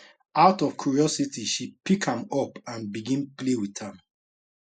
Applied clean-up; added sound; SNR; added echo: neural mask model Resemble Enhance denoiser.